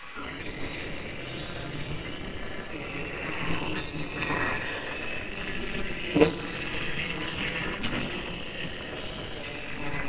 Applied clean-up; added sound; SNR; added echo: neural separator model SepFormer WHAMR!.